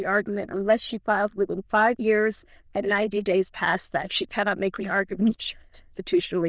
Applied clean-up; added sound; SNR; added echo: neural diffusion model UNIVERSE++.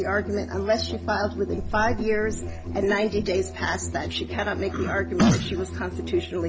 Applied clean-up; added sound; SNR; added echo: none; Boom + Musical instrument; 7 dB; none.